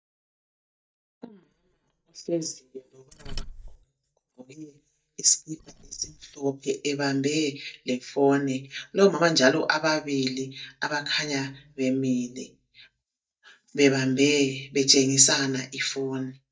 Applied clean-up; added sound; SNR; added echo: neural mask model DeepFilterNet 3.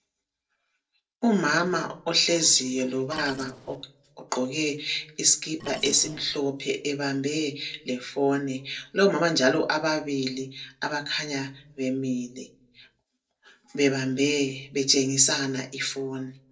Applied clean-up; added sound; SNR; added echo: neural separator model SepFormer DNS4.